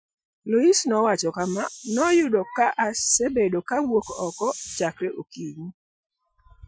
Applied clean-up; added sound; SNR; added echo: classical method Wiener filter.